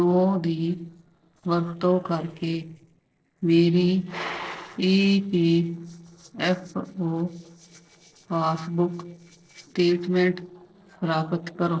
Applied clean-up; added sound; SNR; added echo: neural separator model SepFormer DNS4.